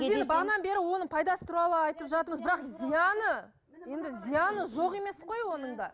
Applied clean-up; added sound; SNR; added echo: none; none; none; none.